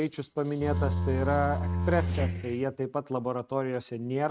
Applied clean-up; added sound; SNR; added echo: neural mask model RNNoise.